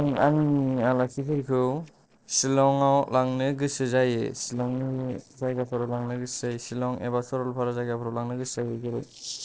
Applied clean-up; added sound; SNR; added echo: neural separator model SepFormer DNS4.